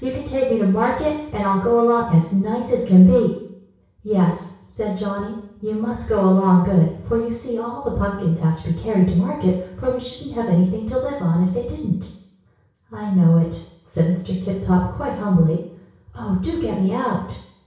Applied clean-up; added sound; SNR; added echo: none; none; none; reverberation time 0.6 s.